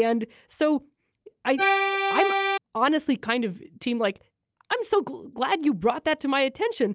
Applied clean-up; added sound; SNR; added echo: none; Accordion; -3 dB; none.